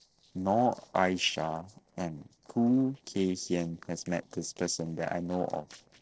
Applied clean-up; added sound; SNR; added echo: neural separator model SepFormer DNS4.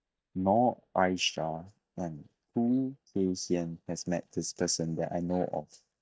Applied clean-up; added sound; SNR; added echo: neural mask model DeepFilterNet 3.